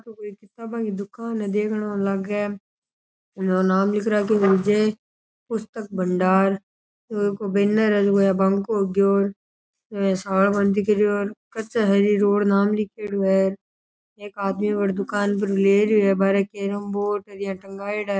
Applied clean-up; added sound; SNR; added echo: none; none; none; none.